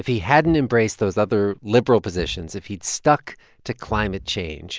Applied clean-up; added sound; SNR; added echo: none; Thump, thud; 19 dB; none.